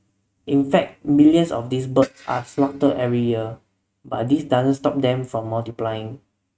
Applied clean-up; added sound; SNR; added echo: neural mask model RNNoise.